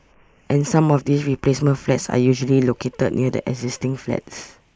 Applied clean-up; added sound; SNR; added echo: neural mask model Resemble Enhance denoiser.